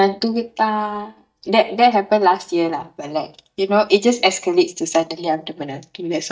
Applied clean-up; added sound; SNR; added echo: neural mask model DeepFilterNet 3.